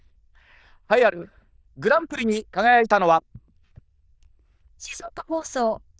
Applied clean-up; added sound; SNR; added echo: neural diffusion model UNIVERSE++.